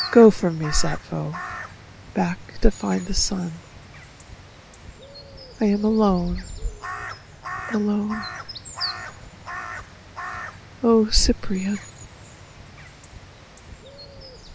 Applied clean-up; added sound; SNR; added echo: none; Crow; 12 dB; none.